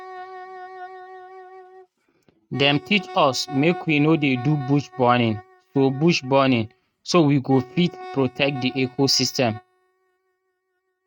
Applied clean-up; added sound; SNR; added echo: neural mask model RNNoise.